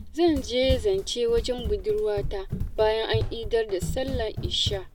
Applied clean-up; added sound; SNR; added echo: none; Run; 6 dB; none.